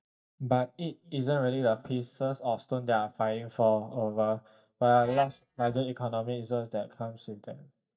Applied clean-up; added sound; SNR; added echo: neural mask model DeepFilterNet 3.